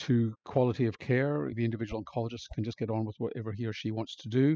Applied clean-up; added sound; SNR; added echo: classical method spectral subtraction.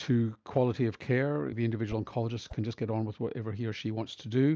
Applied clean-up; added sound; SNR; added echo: none; Whoosh, swoosh, swish; 18 dB; none.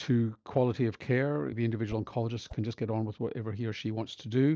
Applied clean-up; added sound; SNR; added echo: neural separator model SepFormer DNS4.